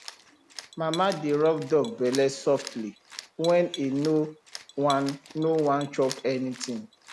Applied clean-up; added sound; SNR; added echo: none; Cat; 17 dB; none.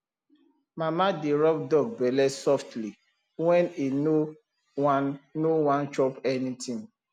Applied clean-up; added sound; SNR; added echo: none; none; none; none.